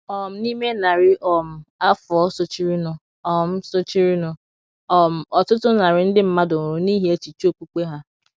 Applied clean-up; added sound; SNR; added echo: none; none; none; none.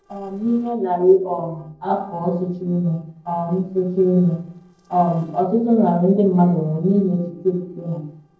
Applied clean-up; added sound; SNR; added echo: neural separator model SepFormer DNS4.